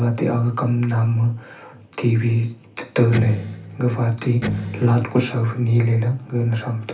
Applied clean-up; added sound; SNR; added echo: none; Electric guitar; 8 dB; reverberation time 0.3 s.